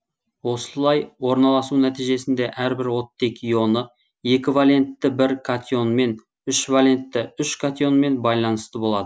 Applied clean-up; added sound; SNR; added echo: none; none; none; none.